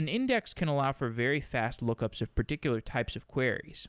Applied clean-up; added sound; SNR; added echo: none; none; none; none.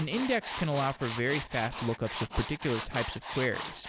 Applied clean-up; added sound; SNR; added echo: none; Tools; 8 dB; none.